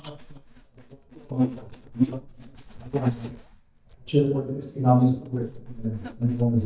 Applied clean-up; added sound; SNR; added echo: neural mask model DeepFilterNet 3.